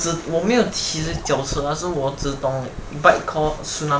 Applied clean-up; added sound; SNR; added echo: none; Sink (filling or washing) / Gurgling / Liquid; 14 dB; none.